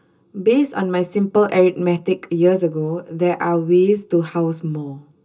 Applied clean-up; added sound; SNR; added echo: none; none; none; reverberation time 0.2 s.